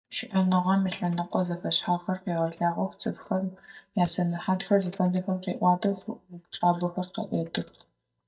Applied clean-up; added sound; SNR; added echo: neural mask model DeepFilterNet 3.